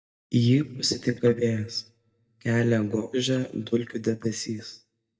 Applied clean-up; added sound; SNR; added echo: neural mask model DeepFilterNet 3.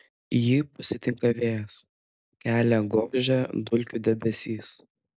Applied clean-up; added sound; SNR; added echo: none; none; none; none.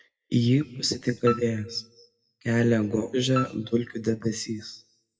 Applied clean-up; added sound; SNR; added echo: classical method WPE with log-MMSE.